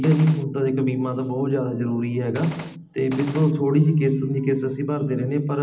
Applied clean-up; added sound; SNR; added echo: none; Gunshot, gunfire; 14 dB; reverberation time 0.4 s.